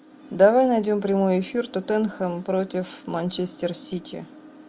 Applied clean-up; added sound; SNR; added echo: none; none; none; none.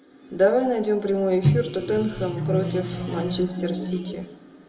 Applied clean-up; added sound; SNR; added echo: none; Microwave oven; 2 dB; reverberation time 1.2 s.